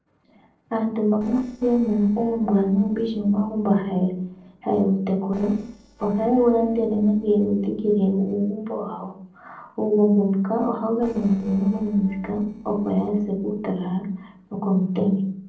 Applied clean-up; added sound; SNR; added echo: neural separator model SepFormer DNS4.